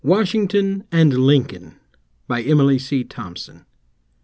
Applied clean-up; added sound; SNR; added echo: none; none; none; none.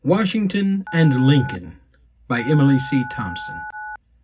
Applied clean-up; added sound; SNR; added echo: none; Telephone; 14 dB; reverberation time 0.4 s.